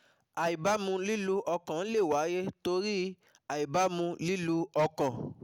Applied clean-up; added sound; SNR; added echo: none; none; none; none.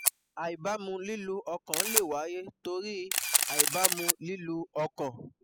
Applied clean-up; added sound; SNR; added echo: classical method spectral subtraction.